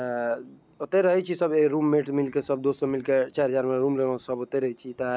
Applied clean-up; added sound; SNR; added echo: none; none; none; none.